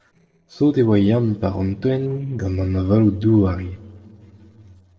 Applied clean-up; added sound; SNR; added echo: neural separator model SepFormer DNS4.